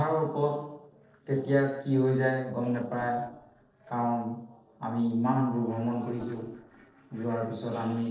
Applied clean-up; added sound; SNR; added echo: neural separator model SepFormer DNS4.